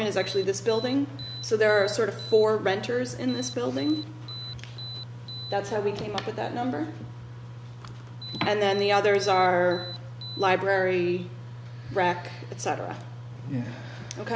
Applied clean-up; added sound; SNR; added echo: none; Alarm; 14 dB; none.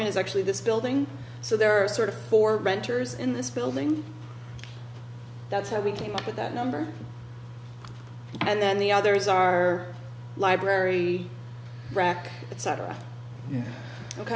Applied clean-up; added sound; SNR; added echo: none; none; none; none.